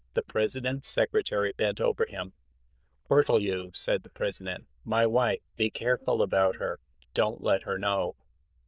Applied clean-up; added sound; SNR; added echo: neural diffusion model UNIVERSE++.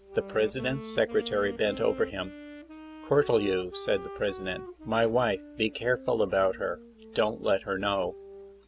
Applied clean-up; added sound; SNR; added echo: none; Wind instrument, woodwind instrument; 14 dB; none.